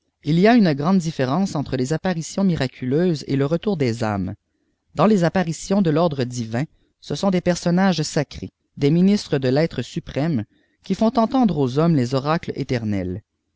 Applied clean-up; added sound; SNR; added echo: none; none; none; none.